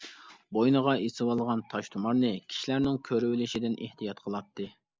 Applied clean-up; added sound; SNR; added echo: none; none; none; none.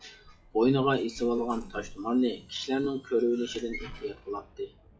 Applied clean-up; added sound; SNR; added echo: classical method WPE with log-MMSE.